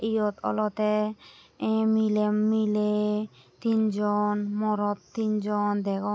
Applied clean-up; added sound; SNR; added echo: none; none; none; none.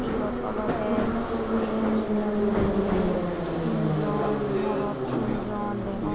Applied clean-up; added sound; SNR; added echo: none; Subway, metro, underground; -4 dB; none.